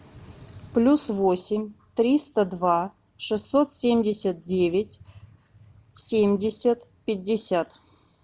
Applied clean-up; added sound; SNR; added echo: none; none; none; none.